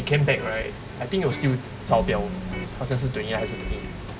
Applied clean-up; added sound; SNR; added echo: none; Electric guitar; 11 dB; none.